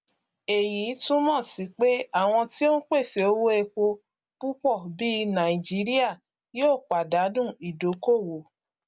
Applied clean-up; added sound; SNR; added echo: none; none; none; none.